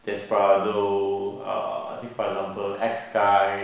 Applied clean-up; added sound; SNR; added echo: none; none; none; reverberation time 0.7 s.